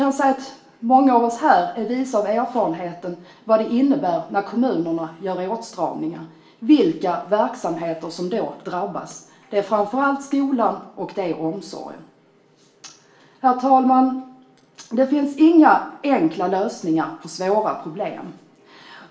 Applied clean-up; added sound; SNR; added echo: none; none; none; reverberation time 0.5 s.